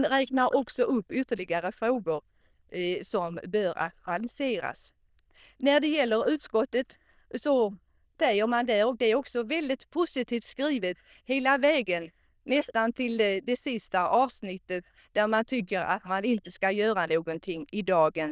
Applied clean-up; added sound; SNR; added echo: neural diffusion model UNIVERSE++.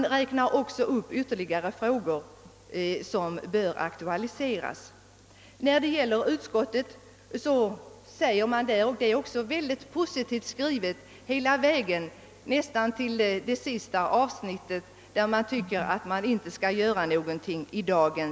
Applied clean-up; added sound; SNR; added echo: none; none; none; none.